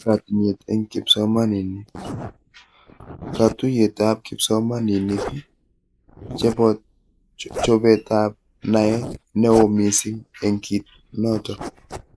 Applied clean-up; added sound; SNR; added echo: neural mask model Resemble Enhance denoiser.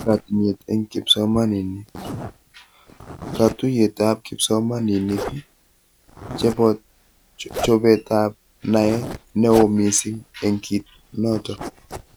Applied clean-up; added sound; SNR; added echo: none; Zipper (clothing); 14 dB; none.